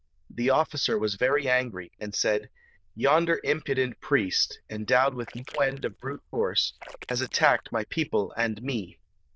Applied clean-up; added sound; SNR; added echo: neural diffusion model UNIVERSE++.